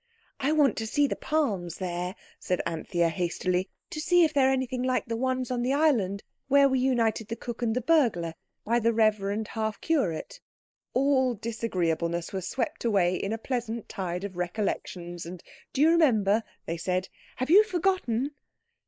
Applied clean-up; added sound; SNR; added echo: neural mask model Resemble Enhance denoiser.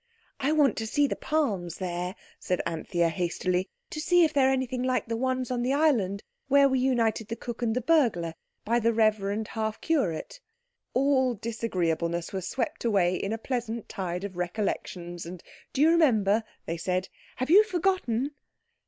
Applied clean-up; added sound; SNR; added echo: none; none; none; none.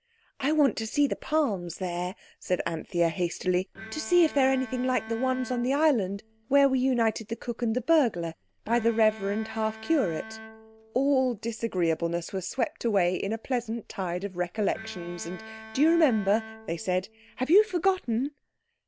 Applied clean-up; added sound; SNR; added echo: none; Bowed string instrument; 17 dB; none.